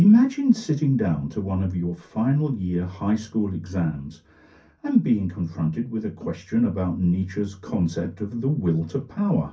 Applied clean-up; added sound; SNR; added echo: none; none; none; reverberation time 0.3 s.